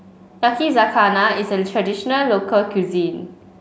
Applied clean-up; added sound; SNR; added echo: none; none; none; none.